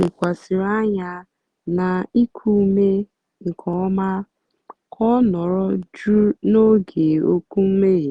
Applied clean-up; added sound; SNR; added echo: none; none; none; none.